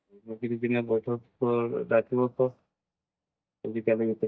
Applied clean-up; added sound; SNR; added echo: neural mask model DeepFilterNet 3.